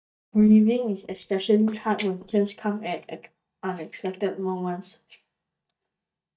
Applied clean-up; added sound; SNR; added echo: neural mask model DeepFilterNet 3.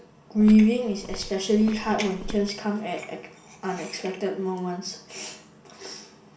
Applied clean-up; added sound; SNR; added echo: none; Walk, footsteps; 14 dB; reverberation time 0.5 s.